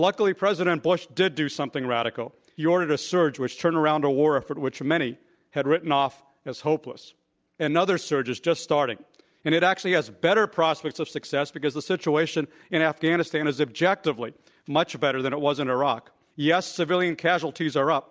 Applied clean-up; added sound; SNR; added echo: none; none; none; none.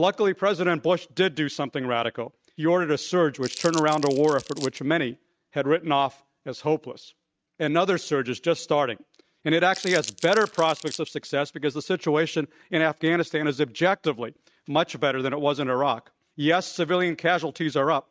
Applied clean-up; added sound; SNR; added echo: neural mask model RNNoise.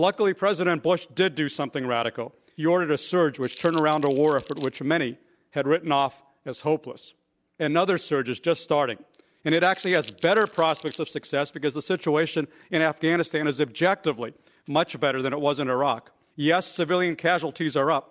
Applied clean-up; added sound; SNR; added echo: none; Crumpling, crinkling; 14 dB; none.